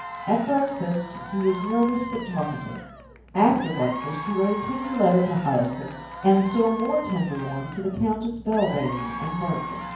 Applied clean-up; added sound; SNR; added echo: none; Applause / Crowd / Cheering; 11 dB; reverberation time 0.9 s.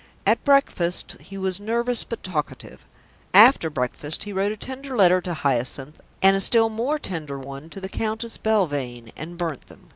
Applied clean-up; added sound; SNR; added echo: none; none; none; none.